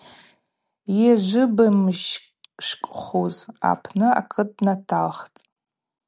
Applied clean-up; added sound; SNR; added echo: none; none; none; none.